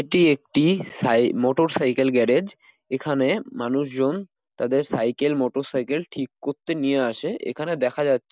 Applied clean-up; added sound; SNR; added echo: none; none; none; none.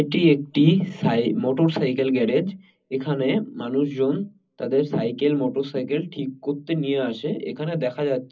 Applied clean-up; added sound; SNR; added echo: none; none; none; reverberation time 0.4 s.